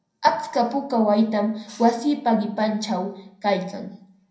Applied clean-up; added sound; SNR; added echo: none; none; none; reverberation time 0.6 s.